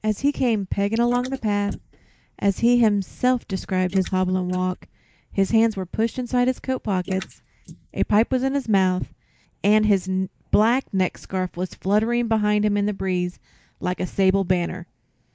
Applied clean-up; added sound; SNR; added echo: neural mask model Resemble Enhance denoiser.